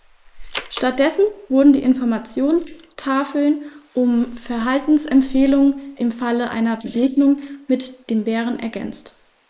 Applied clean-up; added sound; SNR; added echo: neural mask model Resemble Enhance denoiser.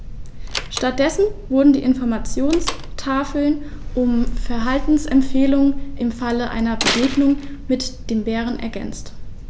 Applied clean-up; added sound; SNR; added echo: none; Slam; 14 dB; none.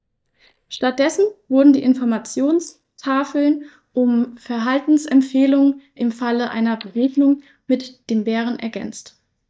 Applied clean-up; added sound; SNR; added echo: neural mask model DeepFilterNet 3.